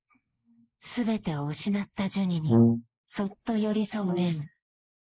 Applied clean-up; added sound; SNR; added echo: neural mask model Resemble Enhance denoiser.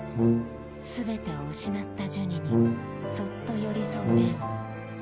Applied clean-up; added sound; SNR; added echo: none; Brass instrument; -5 dB; none.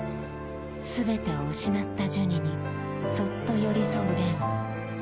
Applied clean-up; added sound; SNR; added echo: none; none; none; none.